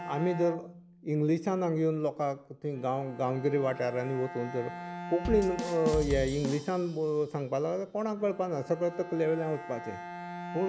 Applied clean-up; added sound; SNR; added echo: none; Bass drum / Drum kit + Bowed string instrument; 10 dB; none.